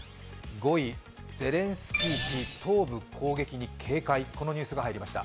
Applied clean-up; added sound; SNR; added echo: none; none; none; none.